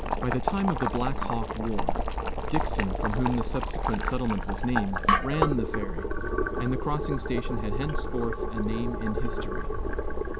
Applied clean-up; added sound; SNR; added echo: none; Boiling; -4 dB; none.